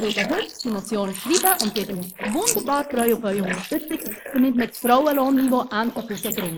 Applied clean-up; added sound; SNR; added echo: neural mask model Resemble Enhance denoiser.